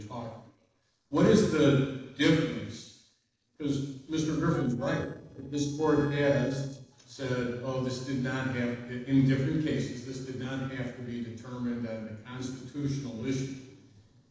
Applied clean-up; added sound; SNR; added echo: neural separator model SepFormer DNS4.